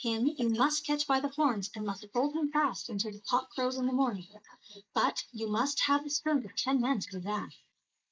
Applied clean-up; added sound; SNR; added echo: neural mask model Resemble Enhance denoiser.